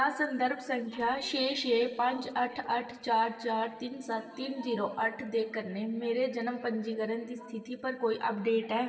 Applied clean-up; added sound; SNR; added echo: neural separator model SepFormer DNS4.